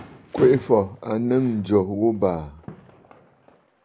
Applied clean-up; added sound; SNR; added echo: none; Fireworks; 18 dB; none.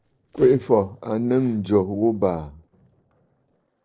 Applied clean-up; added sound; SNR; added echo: neural separator model SepFormer DNS4.